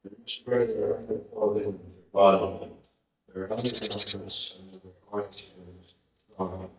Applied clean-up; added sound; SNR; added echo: neural mask model DeepFilterNet 3.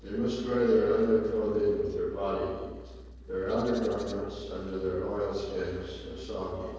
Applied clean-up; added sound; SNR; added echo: neural separator model SepFormer DNS4.